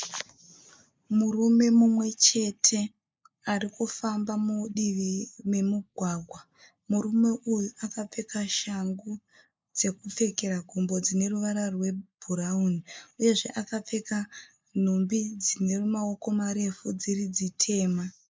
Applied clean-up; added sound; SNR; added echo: neural mask model Resemble Enhance denoiser.